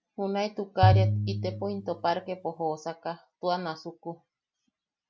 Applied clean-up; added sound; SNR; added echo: none; Piano; -4 dB; none.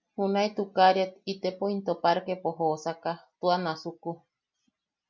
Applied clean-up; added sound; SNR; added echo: none; none; none; none.